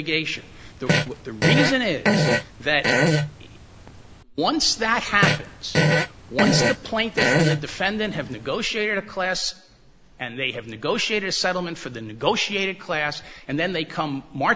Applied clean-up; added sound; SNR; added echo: none; Fart; -3 dB; none.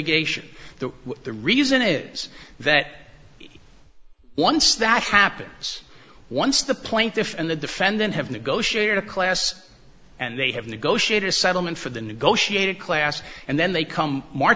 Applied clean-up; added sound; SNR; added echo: none; none; none; none.